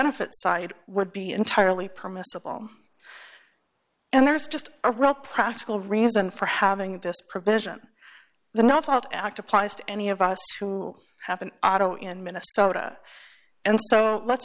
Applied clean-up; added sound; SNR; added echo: none; none; none; none.